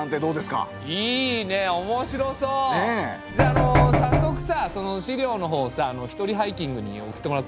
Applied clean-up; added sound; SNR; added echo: none; Knock; -4 dB; none.